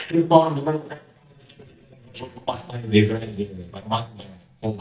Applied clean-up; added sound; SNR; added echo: neural mask model DeepFilterNet 3.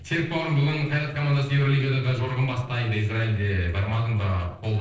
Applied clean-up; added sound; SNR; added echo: neural separator model SepFormer DNS4.